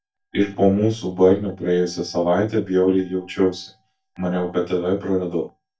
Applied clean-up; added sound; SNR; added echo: neural mask model DeepFilterNet 3.